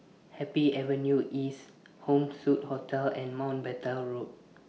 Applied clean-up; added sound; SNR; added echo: none; none; none; none.